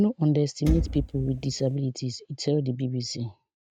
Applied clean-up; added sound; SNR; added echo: neural mask model RNNoise.